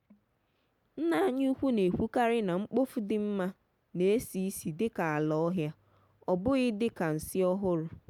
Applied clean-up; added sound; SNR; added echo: none; none; none; none.